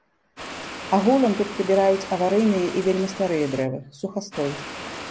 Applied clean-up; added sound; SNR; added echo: none; Water; 13 dB; none.